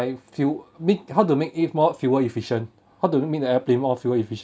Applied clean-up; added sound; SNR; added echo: none; none; none; none.